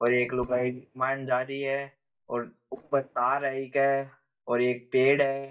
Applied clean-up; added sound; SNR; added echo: neural mask model DeepFilterNet 3.